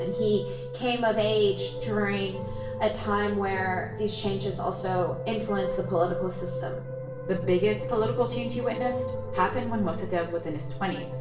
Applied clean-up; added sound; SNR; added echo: none; Sliding door; 18 dB; reverberation time 0.8 s.